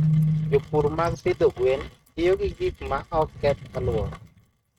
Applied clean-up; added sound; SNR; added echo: neural mask model RNNoise.